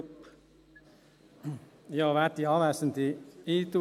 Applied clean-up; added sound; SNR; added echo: none; none; none; none.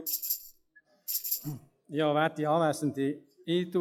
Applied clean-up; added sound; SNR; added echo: classical method log-MMSE.